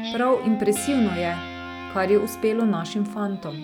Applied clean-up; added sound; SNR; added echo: none; Guitar; 11 dB; none.